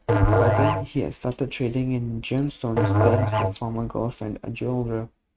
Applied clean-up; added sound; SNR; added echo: neural mask model RNNoise.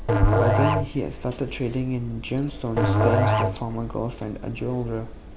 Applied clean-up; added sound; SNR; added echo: none; Chewing, mastication + Musical instrument; -3 dB; none.